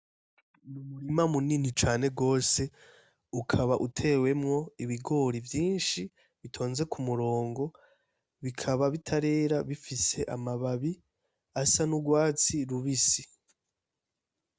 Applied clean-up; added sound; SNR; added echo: none; none; none; none.